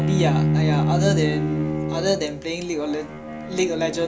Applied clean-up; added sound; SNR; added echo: none; Bowed string instrument; -2 dB; none.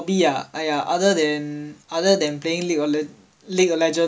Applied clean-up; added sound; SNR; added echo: none; none; none; none.